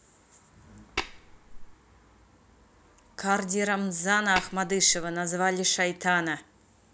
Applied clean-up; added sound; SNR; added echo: none; Tap; 8 dB; none.